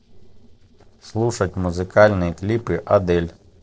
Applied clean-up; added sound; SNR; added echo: neural separator model SepFormer DNS4.